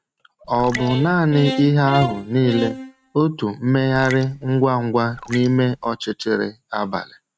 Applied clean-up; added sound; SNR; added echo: neural mask model RNNoise.